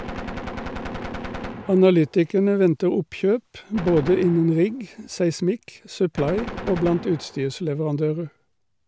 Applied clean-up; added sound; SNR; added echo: none; Gunshot, gunfire; 13 dB; none.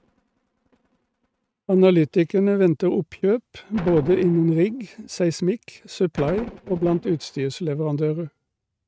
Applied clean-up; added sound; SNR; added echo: neural mask model RNNoise.